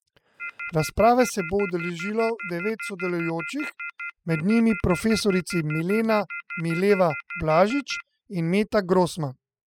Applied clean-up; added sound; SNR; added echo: classical method spectral subtraction.